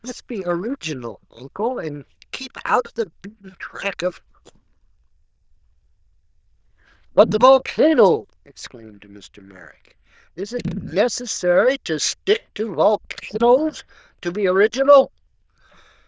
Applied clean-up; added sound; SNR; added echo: neural diffusion model UNIVERSE++.